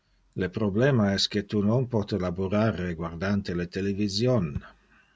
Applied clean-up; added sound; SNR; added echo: none; none; none; none.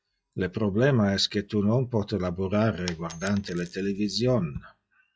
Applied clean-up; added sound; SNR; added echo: classical method log-MMSE.